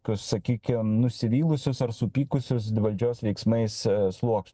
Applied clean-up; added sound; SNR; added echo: none; none; none; none.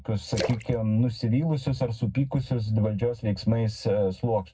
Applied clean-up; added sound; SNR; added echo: none; Splash, splatter; 13 dB; reverberation time 0.3 s.